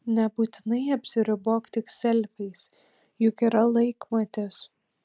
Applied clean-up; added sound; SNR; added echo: none; none; none; none.